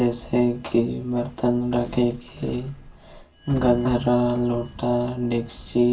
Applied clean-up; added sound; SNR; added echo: none; Sliding door; 16 dB; reverberation time 0.2 s.